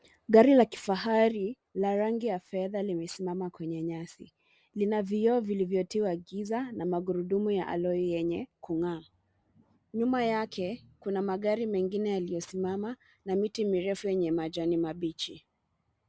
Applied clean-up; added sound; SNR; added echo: none; none; none; none.